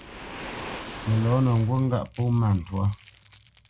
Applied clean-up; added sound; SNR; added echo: none; Waves, surf + Crackle; 13 dB; none.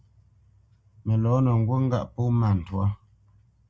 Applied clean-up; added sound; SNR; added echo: none; none; none; none.